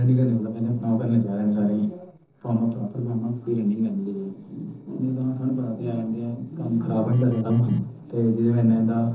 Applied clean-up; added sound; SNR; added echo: neural separator model SepFormer DNS4.